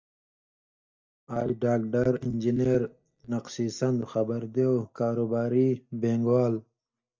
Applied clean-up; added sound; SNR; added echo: neural mask model DeepFilterNet 3.